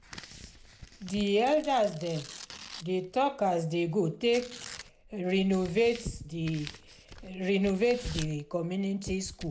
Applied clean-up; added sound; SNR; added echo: none; Tearing; 17 dB; none.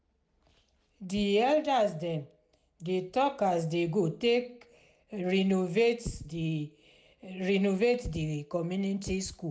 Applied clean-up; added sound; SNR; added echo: none; none; none; none.